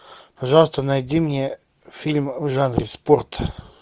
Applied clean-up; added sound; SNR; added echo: none; none; none; none.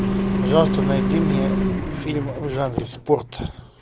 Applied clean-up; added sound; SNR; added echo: none; Engine; -1 dB; none.